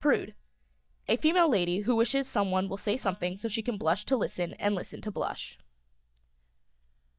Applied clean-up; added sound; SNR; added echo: neural mask model DeepFilterNet 3.